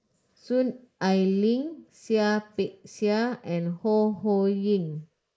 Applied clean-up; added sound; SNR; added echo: neural mask model Resemble Enhance denoiser.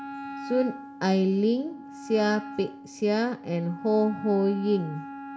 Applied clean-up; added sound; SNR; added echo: none; Wind instrument, woodwind instrument; 13 dB; none.